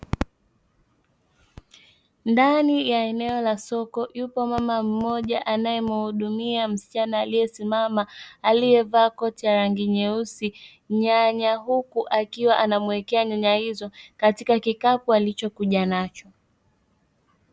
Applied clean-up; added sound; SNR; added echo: none; none; none; none.